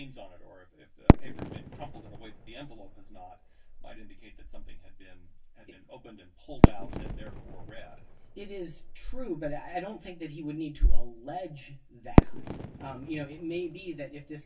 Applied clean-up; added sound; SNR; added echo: none; Fireworks; -2 dB; reverberation time 0.1 s.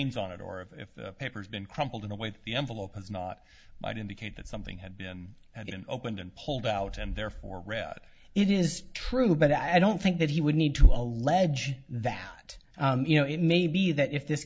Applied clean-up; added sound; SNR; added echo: none; none; none; none.